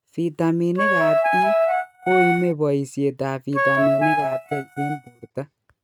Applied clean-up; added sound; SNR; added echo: neural mask model RNNoise.